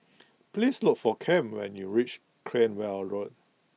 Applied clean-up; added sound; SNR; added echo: none; none; none; none.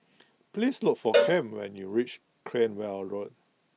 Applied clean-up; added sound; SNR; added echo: none; Cowbell; 0 dB; none.